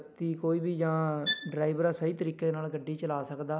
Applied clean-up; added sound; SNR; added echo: none; Bowed string instrument; 6 dB; none.